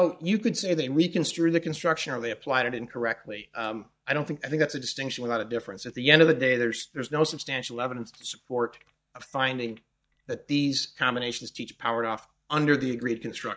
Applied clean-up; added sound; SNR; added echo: neural mask model DeepFilterNet 3.